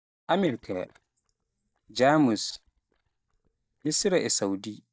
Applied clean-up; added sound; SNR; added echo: neural mask model DeepFilterNet 3.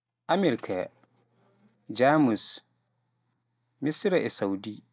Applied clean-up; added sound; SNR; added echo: none; none; none; none.